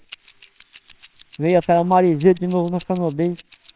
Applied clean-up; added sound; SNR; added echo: neural separator model SepFormer WHAMR!.